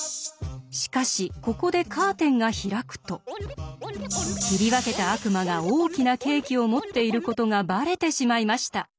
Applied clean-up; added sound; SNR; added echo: none; Scratching (performance technique); 12 dB; none.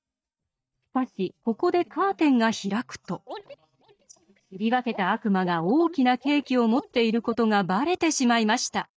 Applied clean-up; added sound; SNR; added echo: neural mask model DeepFilterNet 3.